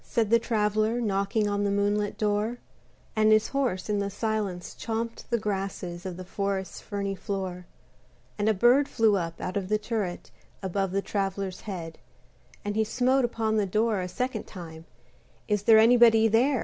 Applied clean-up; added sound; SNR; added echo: none; none; none; none.